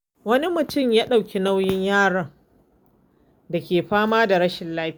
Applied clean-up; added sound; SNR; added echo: none; none; none; none.